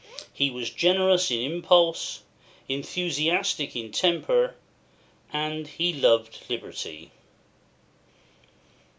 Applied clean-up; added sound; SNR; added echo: none; none; none; none.